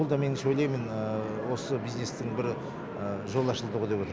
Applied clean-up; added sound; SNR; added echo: none; none; none; none.